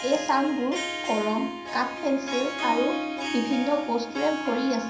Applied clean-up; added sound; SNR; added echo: none; Harp; 6 dB; reverberation time 0.6 s.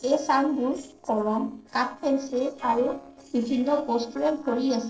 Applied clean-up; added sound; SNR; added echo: neural separator model SepFormer DNS4.